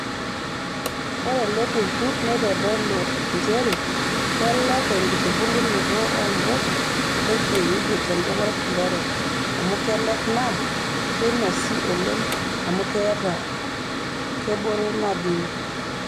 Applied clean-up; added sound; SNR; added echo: none; Mechanical fan; -2 dB; none.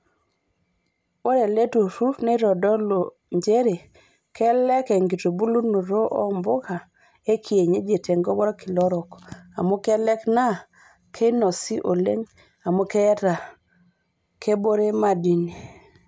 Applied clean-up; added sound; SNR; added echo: none; none; none; none.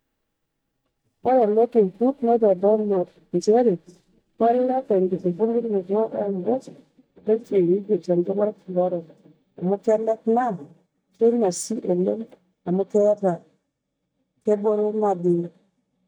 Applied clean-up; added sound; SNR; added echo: neural mask model DeepFilterNet 3.